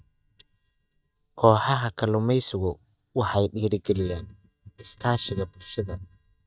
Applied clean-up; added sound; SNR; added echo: neural mask model DeepFilterNet 3.